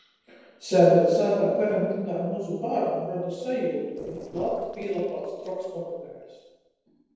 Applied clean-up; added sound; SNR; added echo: neural separator model SepFormer DNS4.